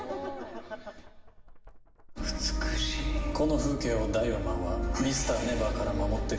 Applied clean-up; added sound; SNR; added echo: none; Knock; 20 dB; reverberation time 1.6 s.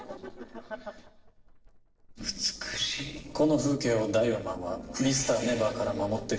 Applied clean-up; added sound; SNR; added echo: neural separator model SepFormer DNS4.